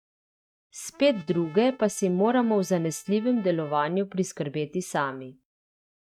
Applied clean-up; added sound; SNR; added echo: neural mask model RNNoise.